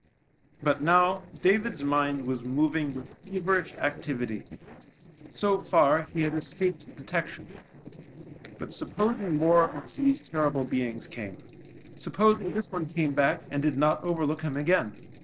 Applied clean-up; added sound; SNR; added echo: neural separator model SepFormer DNS4.